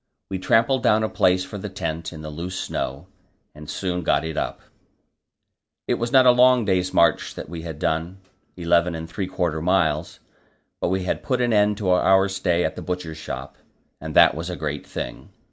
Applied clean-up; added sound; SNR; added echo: none; none; none; none.